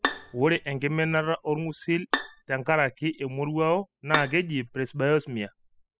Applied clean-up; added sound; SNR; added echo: classical method spectral subtraction.